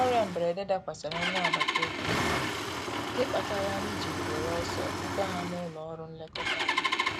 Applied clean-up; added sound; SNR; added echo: none; Engine starting; -2 dB; none.